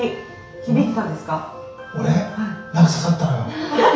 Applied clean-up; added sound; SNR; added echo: none; none; none; reverberation time 0.6 s.